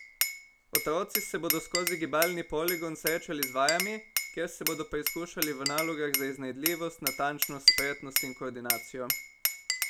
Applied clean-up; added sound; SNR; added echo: none; Glass; -1 dB; none.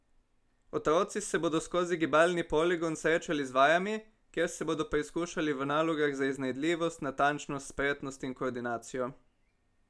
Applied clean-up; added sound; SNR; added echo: none; none; none; none.